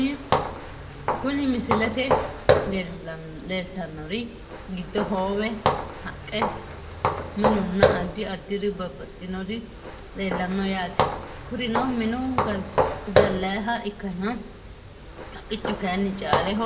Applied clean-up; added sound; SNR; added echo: none; Walk, footsteps; -1 dB; reverberation time 1.3 s.